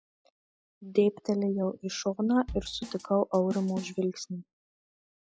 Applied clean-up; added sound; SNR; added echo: classical method log-MMSE.